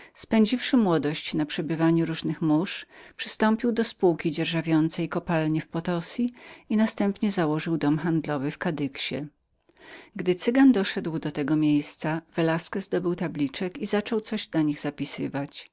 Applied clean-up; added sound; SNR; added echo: none; none; none; none.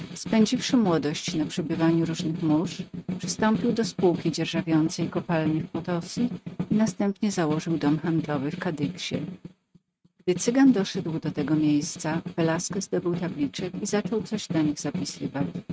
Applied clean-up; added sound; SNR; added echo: neural mask model RNNoise.